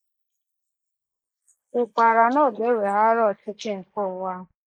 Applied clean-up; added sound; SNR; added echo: neural mask model Resemble Enhance denoiser.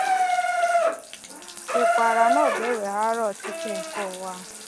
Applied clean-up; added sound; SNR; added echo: none; Bathtub (filling or washing) / Water tap, faucet; -3 dB; none.